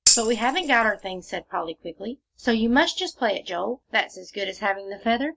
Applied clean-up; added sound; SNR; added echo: none; Tambourine; 0 dB; none.